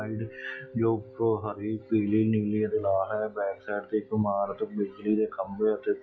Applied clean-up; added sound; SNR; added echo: classical method log-MMSE.